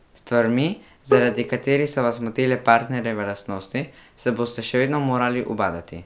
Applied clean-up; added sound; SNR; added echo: none; Bowed string instrument; 5 dB; none.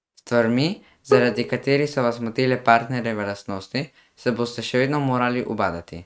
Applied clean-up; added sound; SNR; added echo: neural mask model RNNoise.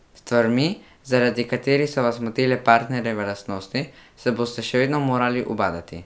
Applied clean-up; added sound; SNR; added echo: none; none; none; none.